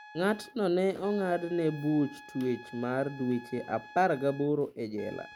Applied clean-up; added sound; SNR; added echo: none; Trumpet; 20 dB; none.